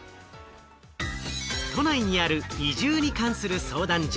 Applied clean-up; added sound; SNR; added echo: none; none; none; none.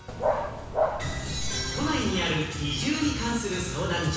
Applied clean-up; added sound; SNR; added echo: none; Dog; 1 dB; reverberation time 1.1 s.